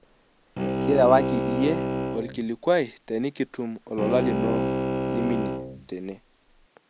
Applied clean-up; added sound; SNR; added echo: none; Bowed string instrument; 2 dB; none.